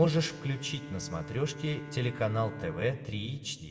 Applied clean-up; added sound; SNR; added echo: none; Bowed string instrument; 13 dB; reverberation time 1.2 s.